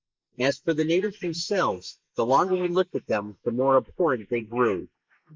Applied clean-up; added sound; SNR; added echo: neural mask model Resemble Enhance denoiser.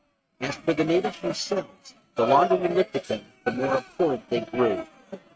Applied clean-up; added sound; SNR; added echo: neural mask model RNNoise.